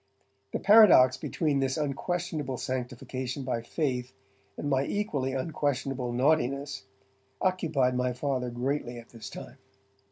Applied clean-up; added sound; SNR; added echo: none; none; none; none.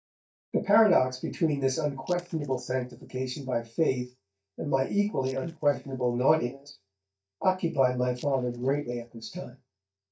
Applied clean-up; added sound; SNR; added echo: neural mask model DeepFilterNet 3.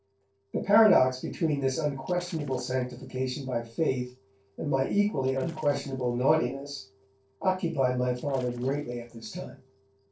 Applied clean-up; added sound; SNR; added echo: neural separator model SepFormer DNS4.